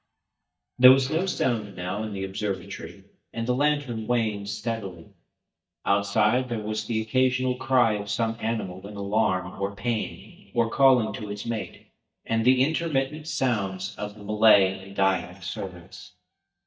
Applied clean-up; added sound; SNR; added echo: neural mask model DeepFilterNet 3.